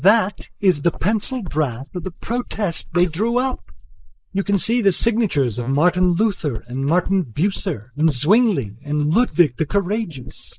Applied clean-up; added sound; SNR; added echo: neural mask model Resemble Enhance denoiser.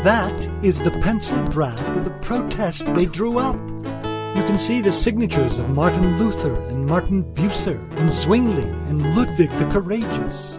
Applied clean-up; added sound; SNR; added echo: none; Guitar; 4 dB; none.